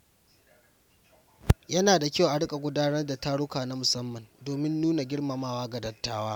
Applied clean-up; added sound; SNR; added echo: none; none; none; none.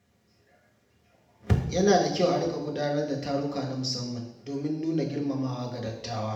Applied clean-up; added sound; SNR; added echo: none; none; none; reverberation time 0.8 s.